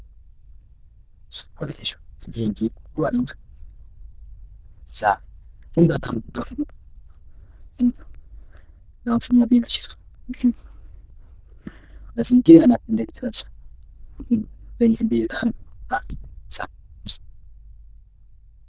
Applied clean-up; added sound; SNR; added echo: neural diffusion model UNIVERSE++.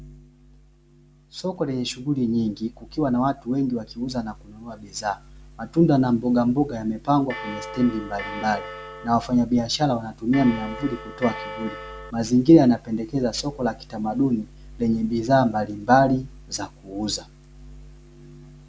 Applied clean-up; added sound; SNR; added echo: none; Bell; 11 dB; none.